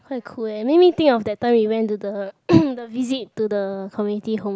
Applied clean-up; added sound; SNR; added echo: none; none; none; none.